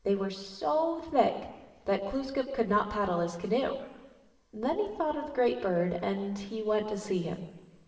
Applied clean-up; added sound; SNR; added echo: none; none; none; reverberation time 1.2 s.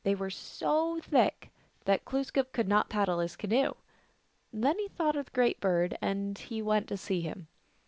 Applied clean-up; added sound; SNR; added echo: none; none; none; none.